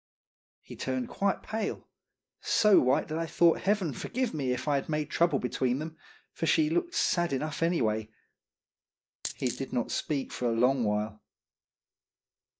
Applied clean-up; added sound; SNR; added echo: neural mask model DeepFilterNet 3.